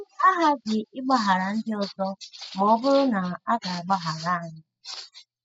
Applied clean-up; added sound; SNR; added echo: classical method spectral subtraction.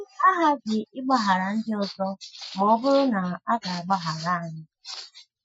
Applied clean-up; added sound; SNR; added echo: classical method Wiener filter.